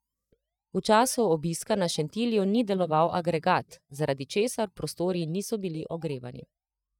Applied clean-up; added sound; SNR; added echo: neural mask model DeepFilterNet 3.